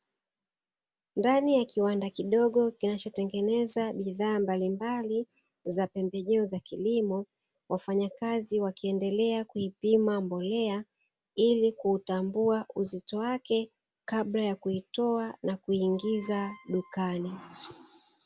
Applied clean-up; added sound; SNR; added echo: none; none; none; none.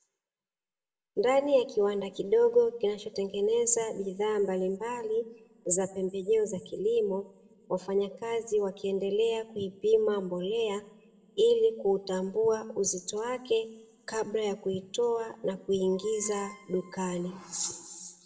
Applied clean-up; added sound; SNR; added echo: none; none; none; reverberation time 0.8 s.